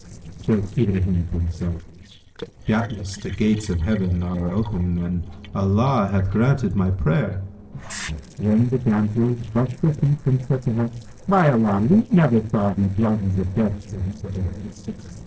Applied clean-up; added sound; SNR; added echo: neural separator model SepFormer DNS4.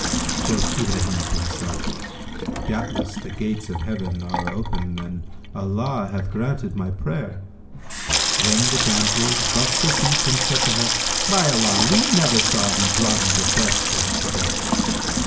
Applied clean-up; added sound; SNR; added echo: none; Sink (filling or washing) / Water tap, faucet; -2 dB; reverberation time 1.5 s.